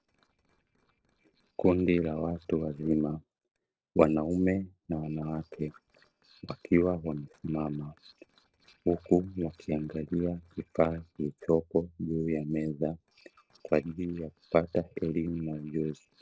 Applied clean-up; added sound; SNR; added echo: neural separator model SepFormer DNS4.